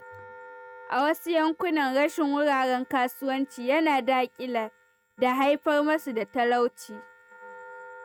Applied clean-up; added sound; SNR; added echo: neural mask model RNNoise.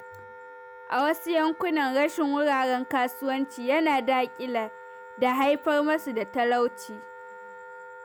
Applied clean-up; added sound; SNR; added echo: none; Wind instrument, woodwind instrument; 17 dB; none.